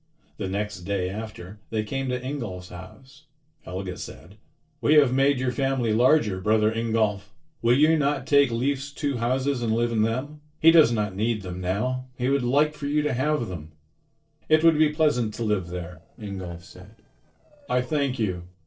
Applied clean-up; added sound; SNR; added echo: neural separator model SepFormer DNS4.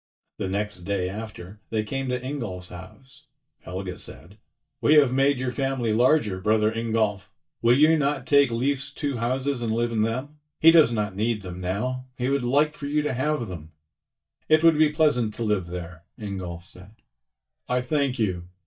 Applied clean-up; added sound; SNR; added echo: neural mask model DeepFilterNet 3.